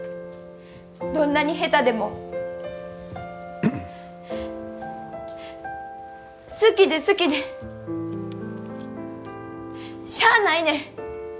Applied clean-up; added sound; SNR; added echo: none; none; none; none.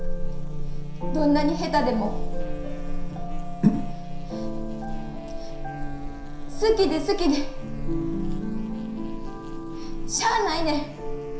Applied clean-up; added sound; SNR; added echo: none; Buzz; 1 dB; reverberation time 0.7 s.